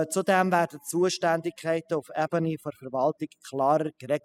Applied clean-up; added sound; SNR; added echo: classical method spectral subtraction.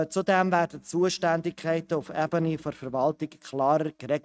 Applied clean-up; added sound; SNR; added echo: neural mask model RNNoise.